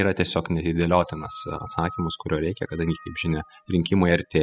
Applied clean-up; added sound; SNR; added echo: classical method spectral subtraction.